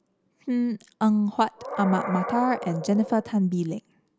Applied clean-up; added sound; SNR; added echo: none; Animal; 11 dB; none.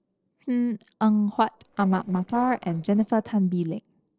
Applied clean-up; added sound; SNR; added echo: neural separator model SepFormer DNS4.